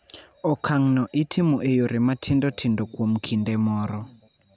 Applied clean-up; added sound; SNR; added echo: none; none; none; none.